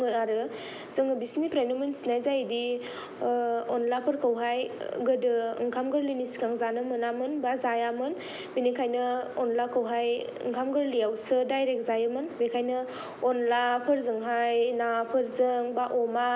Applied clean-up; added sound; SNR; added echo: none; none; none; none.